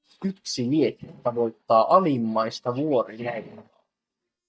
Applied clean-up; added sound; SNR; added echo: neural mask model DeepFilterNet 3.